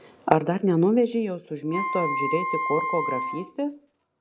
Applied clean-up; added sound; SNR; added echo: none; Wind instrument, woodwind instrument; 4 dB; none.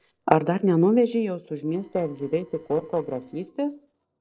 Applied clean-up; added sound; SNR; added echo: neural separator model SepFormer DNS4.